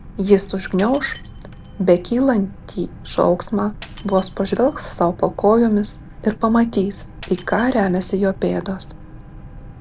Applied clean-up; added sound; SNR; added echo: none; Shatter + Boat, Water vehicle; 16 dB; none.